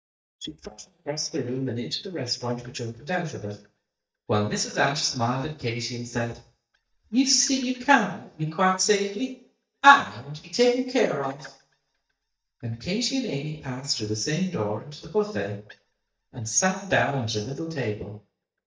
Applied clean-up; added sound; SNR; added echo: neural mask model DeepFilterNet 3.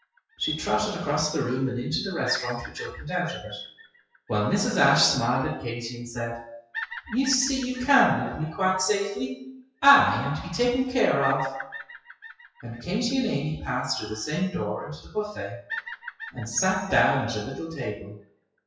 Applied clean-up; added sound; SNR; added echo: classical method WPE with log-MMSE.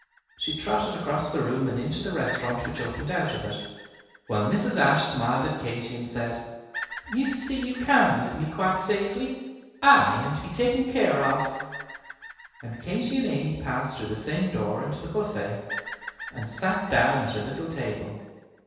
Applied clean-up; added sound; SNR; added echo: none; Bird vocalization, bird call, bird song; 17 dB; reverberation time 1.2 s.